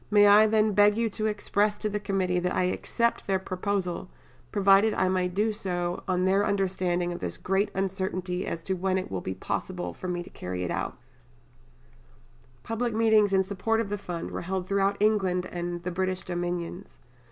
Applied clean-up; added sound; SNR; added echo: none; none; none; none.